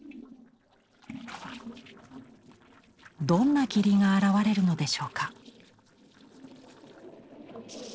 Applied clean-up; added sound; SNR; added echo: neural separator model SepFormer DNS4.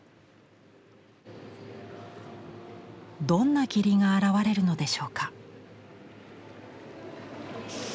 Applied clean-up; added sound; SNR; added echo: none; none; none; none.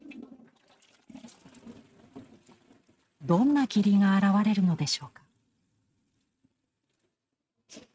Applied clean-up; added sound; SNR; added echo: neural mask model RNNoise.